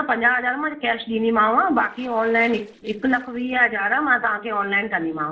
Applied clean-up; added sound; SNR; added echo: neural separator model SepFormer DNS4.